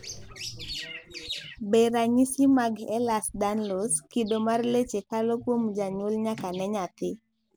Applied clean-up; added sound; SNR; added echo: none; none; none; none.